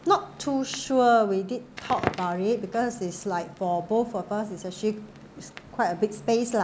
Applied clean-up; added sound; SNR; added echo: none; Crackle; 16 dB; none.